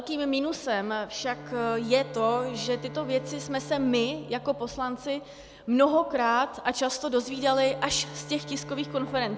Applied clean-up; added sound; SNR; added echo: none; Bowed string instrument; 16 dB; none.